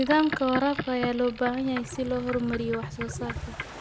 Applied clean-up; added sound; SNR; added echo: none; Boat, Water vehicle; 9 dB; none.